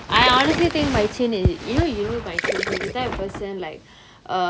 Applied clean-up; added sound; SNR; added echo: none; Gurgling; 8 dB; none.